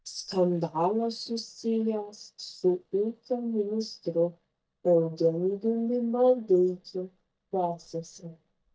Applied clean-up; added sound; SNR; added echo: neural mask model DeepFilterNet 3.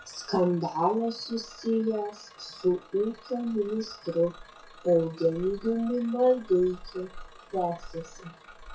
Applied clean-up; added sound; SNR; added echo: classical method WPE with log-MMSE.